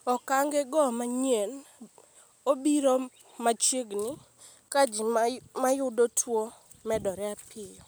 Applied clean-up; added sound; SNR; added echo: none; none; none; none.